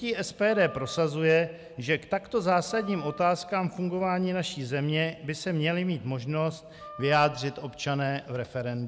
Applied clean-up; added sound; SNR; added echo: none; Wind instrument, woodwind instrument; 20 dB; none.